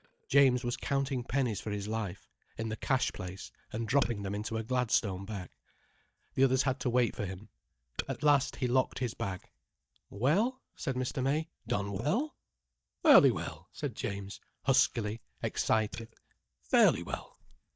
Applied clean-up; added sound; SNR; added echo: neural mask model DeepFilterNet 3.